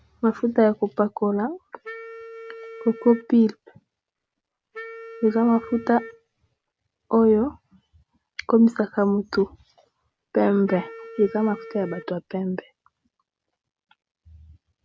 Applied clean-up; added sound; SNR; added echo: none; Wind instrument, woodwind instrument; 17 dB; none.